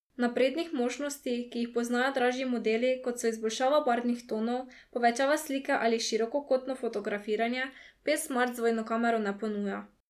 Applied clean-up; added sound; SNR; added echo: none; none; none; none.